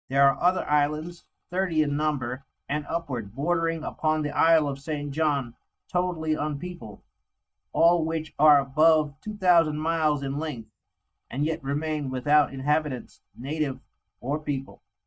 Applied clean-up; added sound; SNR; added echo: neural mask model DeepFilterNet 3.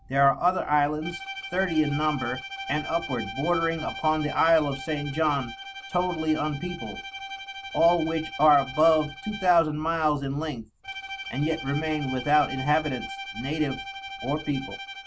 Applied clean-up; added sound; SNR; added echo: none; Bowed string instrument; 12 dB; none.